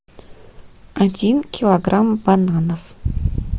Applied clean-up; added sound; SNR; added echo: none; none; none; none.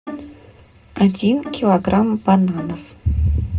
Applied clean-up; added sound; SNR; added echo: none; Bowed string instrument; 16 dB; reverberation time 0.2 s.